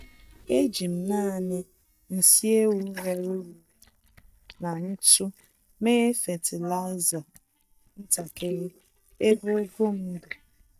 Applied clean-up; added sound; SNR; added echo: neural mask model DeepFilterNet 3.